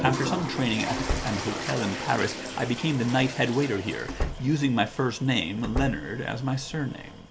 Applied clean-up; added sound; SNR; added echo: none; Toilet flush + Slam; 6 dB; none.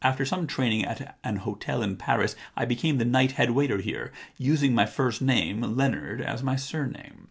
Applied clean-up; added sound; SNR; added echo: none; none; none; none.